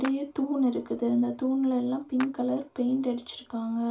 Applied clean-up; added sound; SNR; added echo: none; Clapping; 20 dB; reverberation time 0.2 s.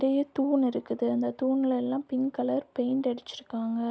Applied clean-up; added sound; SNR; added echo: none; none; none; none.